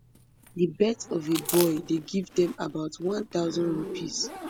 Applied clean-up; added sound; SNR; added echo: none; Chewing, mastication + Zipper (clothing); 11 dB; none.